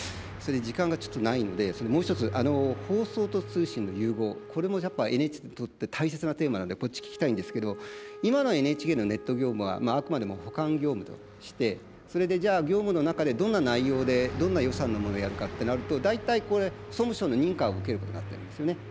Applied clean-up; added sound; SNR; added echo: none; Car passing by + Wind instrument, woodwind instrument; 12 dB; none.